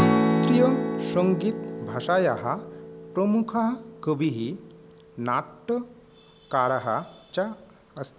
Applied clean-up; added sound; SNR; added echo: none; Strum; 2 dB; none.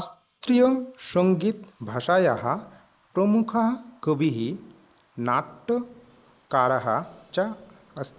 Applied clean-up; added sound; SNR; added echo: neural mask model Resemble Enhance denoiser.